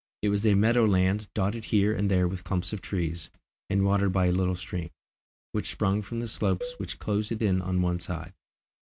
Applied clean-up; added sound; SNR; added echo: none; Cowbell; 16 dB; none.